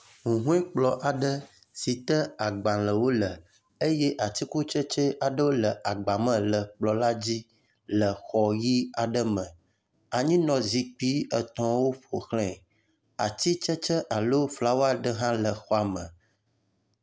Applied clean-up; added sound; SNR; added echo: none; none; none; none.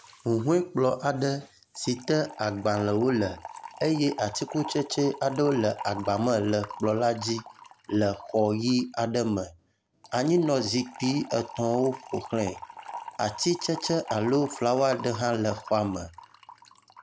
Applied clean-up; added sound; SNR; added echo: none; Fill (with liquid) / Trickle, dribble; 16 dB; none.